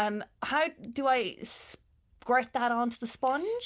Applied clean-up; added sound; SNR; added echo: none; none; none; none.